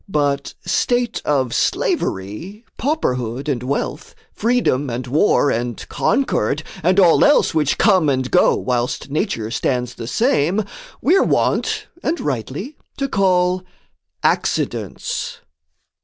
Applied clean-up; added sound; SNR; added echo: none; none; none; none.